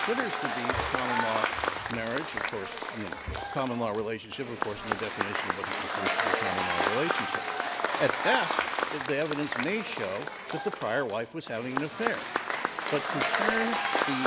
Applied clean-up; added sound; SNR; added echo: none; Applause / Crowd / Cheering; -2 dB; none.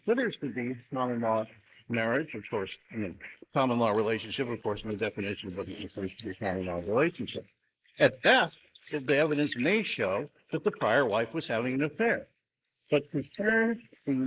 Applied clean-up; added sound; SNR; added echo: neural mask model Resemble Enhance denoiser.